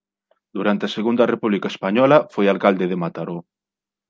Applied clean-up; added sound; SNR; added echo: none; none; none; none.